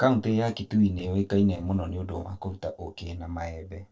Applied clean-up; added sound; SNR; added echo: neural separator model SepFormer DNS4.